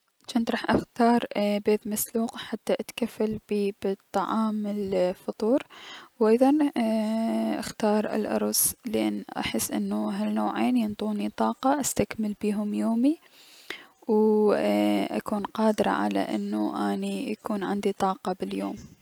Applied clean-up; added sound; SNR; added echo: none; none; none; none.